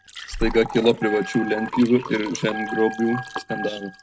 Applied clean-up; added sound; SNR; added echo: neural mask model RNNoise.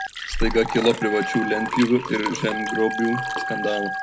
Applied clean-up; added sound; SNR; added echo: none; Liquid + Telephone; 4 dB; none.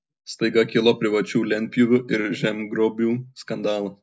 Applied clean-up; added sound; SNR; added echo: none; none; none; none.